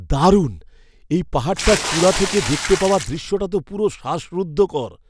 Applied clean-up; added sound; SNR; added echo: none; Water / Splash, splatter; 5 dB; none.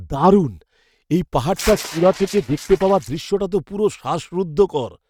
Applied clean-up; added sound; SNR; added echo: neural mask model RNNoise.